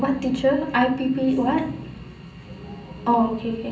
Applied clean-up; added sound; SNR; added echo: none; none; none; reverberation time 0.6 s.